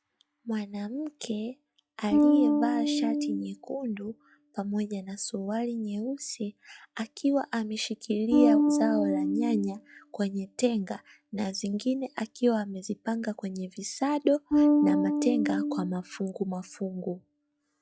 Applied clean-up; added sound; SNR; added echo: classical method log-MMSE.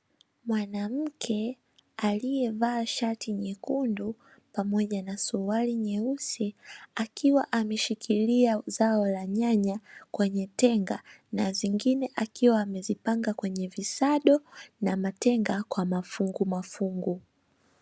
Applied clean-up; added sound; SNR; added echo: none; none; none; none.